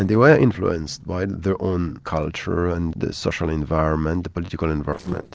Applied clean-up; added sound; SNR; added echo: neural separator model SepFormer DNS4.